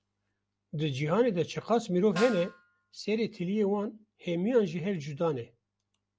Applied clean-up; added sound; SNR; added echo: none; Snare drum; 14 dB; none.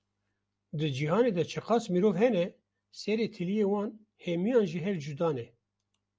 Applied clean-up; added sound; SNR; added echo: none; none; none; none.